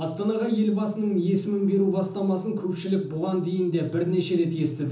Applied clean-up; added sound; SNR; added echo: none; none; none; reverberation time 0.7 s.